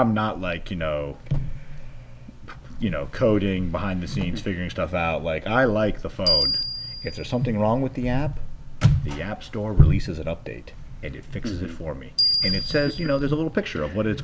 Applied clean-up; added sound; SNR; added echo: none; Bell; 2 dB; none.